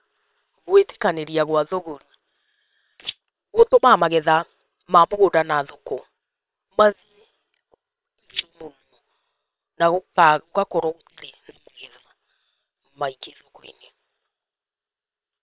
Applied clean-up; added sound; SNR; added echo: neural separator model SepFormer WHAM!.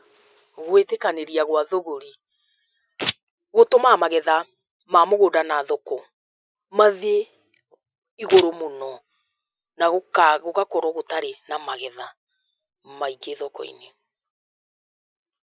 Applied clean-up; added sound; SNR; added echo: classical method Wiener filter.